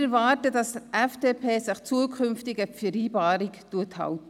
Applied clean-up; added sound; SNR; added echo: none; none; none; none.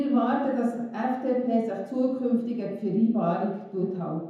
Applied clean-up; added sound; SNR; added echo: none; none; none; reverberation time 0.9 s.